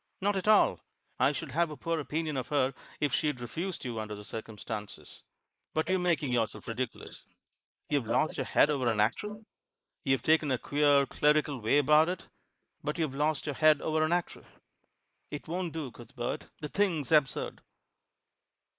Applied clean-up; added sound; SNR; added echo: neural mask model Resemble Enhance denoiser.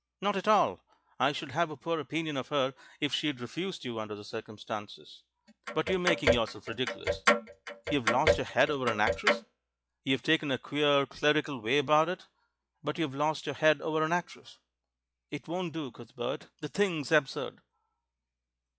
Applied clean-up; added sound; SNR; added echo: classical method log-MMSE.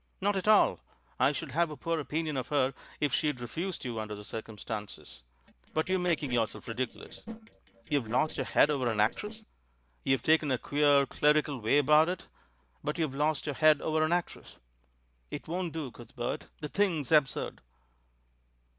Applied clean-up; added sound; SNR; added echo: neural separator model SepFormer DNS4.